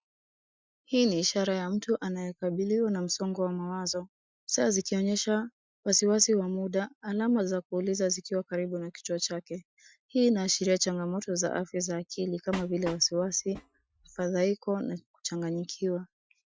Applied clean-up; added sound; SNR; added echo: classical method Wiener filter.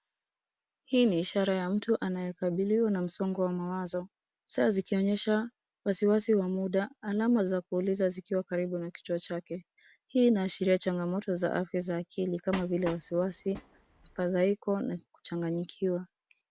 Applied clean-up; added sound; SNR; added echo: none; Train; 16 dB; none.